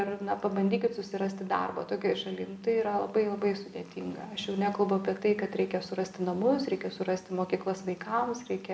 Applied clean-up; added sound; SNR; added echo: none; none; none; none.